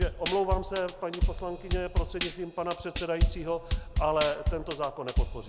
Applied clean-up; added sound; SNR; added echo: none; Drum kit; -1 dB; none.